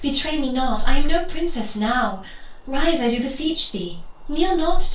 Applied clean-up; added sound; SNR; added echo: none; Bird vocalization, bird call, bird song; 17 dB; reverberation time 0.2 s.